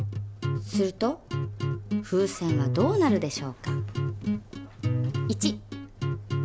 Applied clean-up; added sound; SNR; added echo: none; none; none; none.